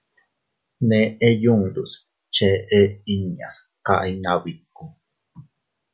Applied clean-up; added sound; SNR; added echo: none; none; none; none.